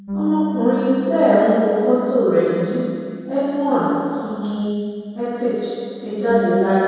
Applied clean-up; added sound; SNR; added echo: none; Bass guitar; 10 dB; reverberation time 2.2 s.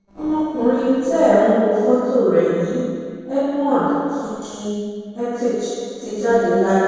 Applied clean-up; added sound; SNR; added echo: neural separator model SepFormer DNS4.